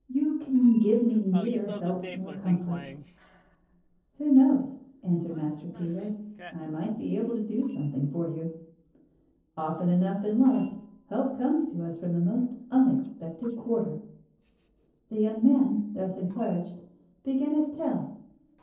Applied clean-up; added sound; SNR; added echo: neural separator model SepFormer DNS4.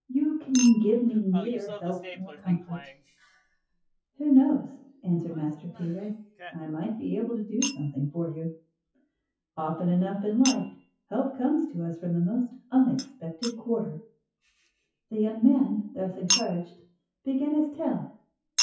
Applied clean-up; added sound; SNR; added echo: classical method WPE with log-MMSE.